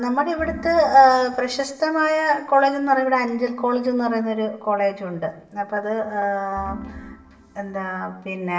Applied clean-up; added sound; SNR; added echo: none; Organ; 16 dB; reverberation time 0.8 s.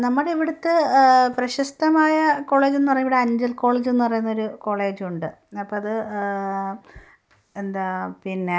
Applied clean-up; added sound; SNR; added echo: none; none; none; none.